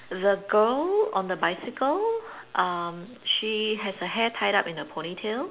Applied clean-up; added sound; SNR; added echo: none; none; none; none.